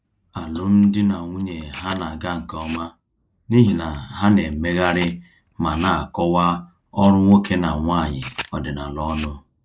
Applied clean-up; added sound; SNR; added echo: neural mask model Resemble Enhance denoiser.